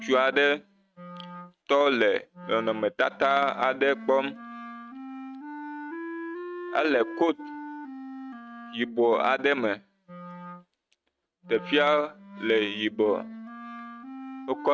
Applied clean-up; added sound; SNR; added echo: neural mask model RNNoise.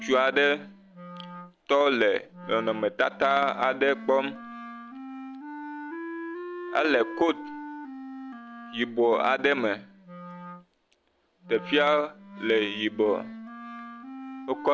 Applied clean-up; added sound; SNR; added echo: none; Wind instrument, woodwind instrument; 13 dB; none.